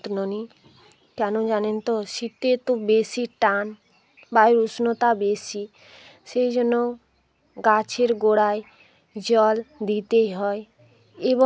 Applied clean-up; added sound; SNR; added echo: none; none; none; none.